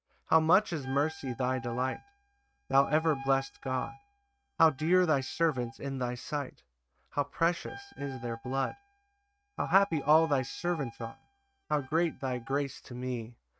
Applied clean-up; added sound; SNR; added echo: neural mask model RNNoise.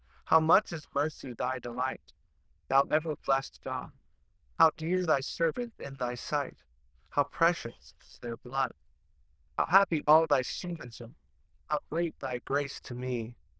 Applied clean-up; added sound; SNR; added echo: neural diffusion model UNIVERSE++.